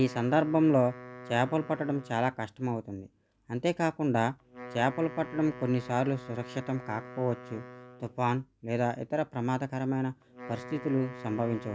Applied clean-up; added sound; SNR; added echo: none; Wind instrument, woodwind instrument; 16 dB; none.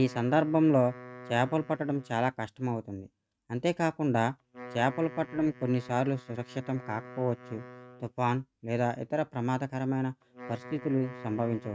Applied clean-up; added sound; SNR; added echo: neural mask model RNNoise.